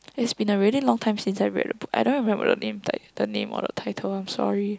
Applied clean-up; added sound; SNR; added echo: none; none; none; none.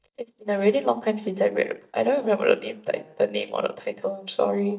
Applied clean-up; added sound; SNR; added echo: neural mask model DeepFilterNet 3.